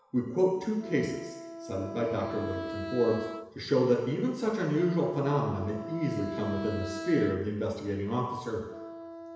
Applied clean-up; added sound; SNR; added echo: none; Wind instrument, woodwind instrument; 11 dB; reverberation time 1.0 s.